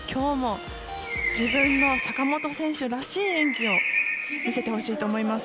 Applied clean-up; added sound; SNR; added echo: none; Bird; 0 dB; none.